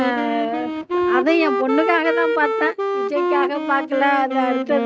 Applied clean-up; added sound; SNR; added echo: neural mask model RNNoise.